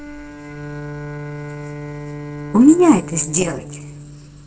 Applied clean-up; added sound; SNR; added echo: neural separator model SepFormer DNS4.